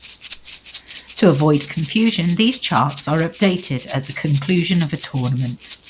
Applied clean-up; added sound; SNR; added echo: none; Rattle (instrument); 17 dB; none.